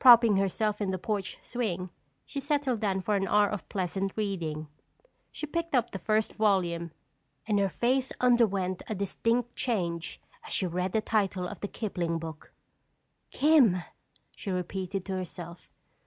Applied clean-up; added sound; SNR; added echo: none; none; none; none.